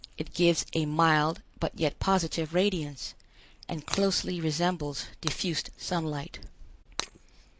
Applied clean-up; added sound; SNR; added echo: neural mask model Resemble Enhance denoiser.